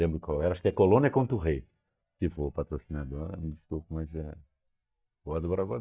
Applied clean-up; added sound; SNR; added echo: neural mask model DeepFilterNet 3.